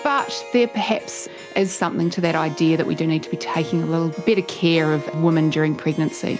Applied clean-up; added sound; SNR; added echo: none; Harp; 14 dB; none.